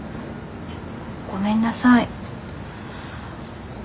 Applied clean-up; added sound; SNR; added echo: none; none; none; none.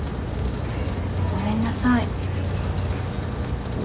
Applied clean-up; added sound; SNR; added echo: none; Rain; -4 dB; none.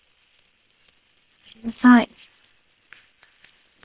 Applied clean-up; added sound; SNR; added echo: neural separator model SepFormer WHAM!.